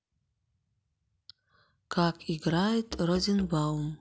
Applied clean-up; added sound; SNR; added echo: none; Musical instrument; 16 dB; none.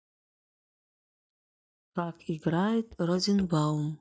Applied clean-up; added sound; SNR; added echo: neural mask model DeepFilterNet 3.